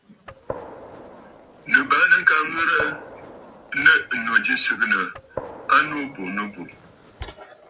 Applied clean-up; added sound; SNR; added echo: none; Gunshot, gunfire; 17 dB; none.